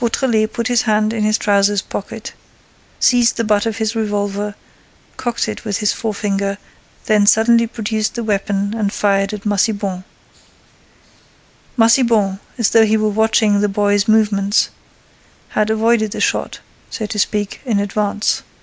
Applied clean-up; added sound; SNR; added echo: none; none; none; none.